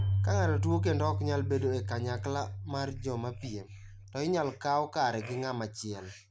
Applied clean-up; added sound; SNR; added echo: none; Keyboard (musical); 1 dB; none.